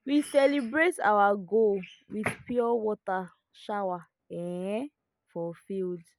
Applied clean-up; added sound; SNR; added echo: none; none; none; none.